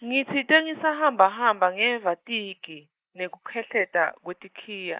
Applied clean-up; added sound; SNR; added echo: neural mask model Resemble Enhance denoiser.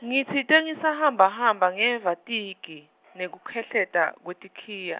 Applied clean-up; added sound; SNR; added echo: none; none; none; none.